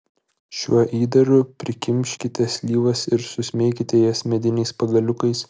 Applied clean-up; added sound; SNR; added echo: none; none; none; none.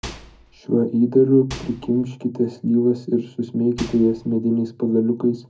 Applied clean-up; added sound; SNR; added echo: none; Microwave oven; 16 dB; reverberation time 0.4 s.